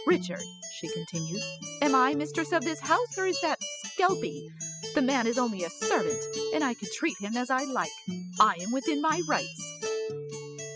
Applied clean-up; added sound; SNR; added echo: classical method spectral subtraction.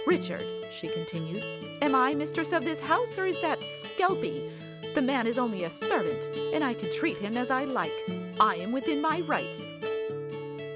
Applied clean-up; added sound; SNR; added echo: none; Acoustic guitar; 4 dB; none.